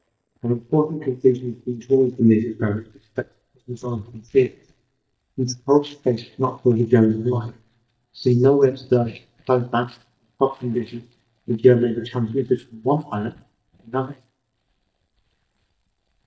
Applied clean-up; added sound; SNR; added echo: neural mask model DeepFilterNet 3.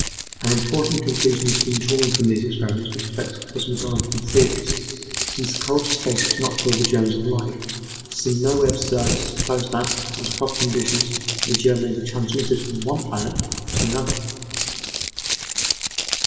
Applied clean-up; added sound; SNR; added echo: none; Crumpling, crinkling; 3 dB; reverberation time 2.2 s.